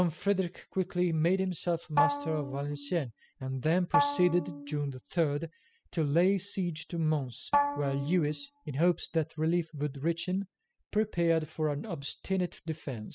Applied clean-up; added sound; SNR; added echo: classical method spectral subtraction.